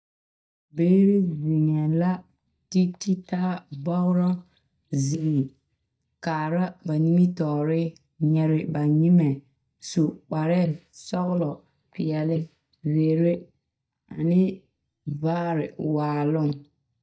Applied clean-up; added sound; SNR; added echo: neural mask model DeepFilterNet 3.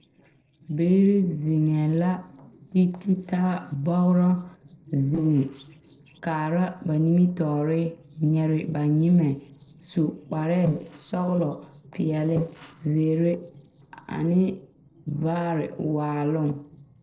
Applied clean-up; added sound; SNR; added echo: neural separator model SepFormer DNS4.